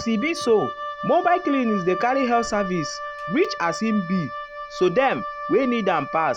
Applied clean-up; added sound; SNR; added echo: none; Wind instrument, woodwind instrument; 9 dB; none.